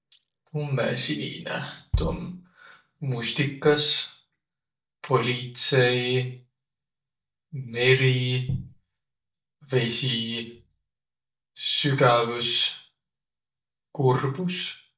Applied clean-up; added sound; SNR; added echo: neural separator model SepFormer DNS4.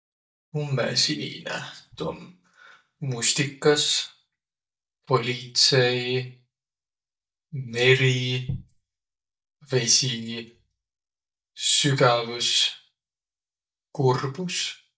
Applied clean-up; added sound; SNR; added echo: neural mask model DeepFilterNet 3.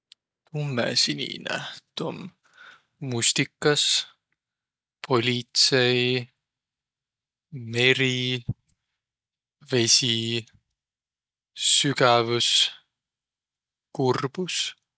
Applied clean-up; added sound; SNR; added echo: none; none; none; none.